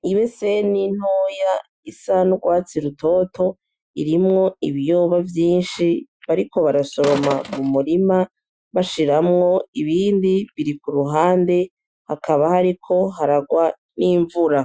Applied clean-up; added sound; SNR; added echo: classical method Wiener filter.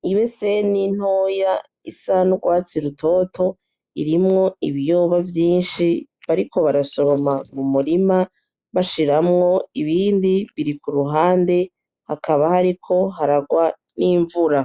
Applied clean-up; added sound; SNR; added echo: neural mask model Resemble Enhance denoiser.